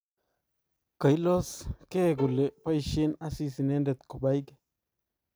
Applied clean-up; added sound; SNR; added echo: none; Bowed string instrument; 16 dB; none.